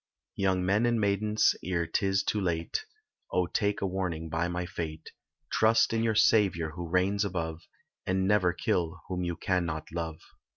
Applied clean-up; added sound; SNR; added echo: none; none; none; none.